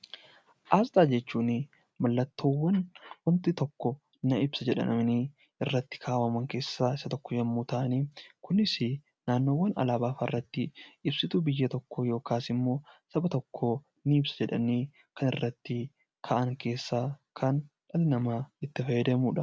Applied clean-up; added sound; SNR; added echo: none; none; none; none.